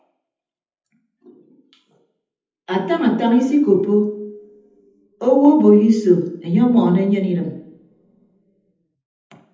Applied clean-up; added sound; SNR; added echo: none; none; none; reverberation time 0.8 s.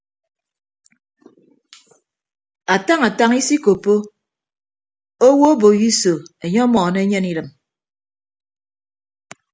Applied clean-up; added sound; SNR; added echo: none; none; none; none.